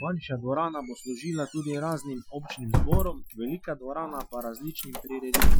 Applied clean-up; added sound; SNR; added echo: classical method Wiener filter.